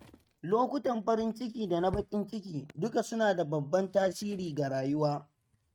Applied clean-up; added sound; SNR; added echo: neural mask model RNNoise.